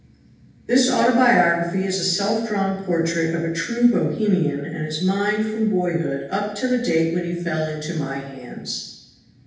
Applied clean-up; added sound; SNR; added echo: none; none; none; reverberation time 0.9 s.